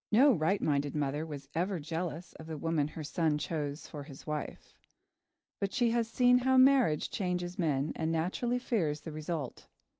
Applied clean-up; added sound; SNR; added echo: none; none; none; none.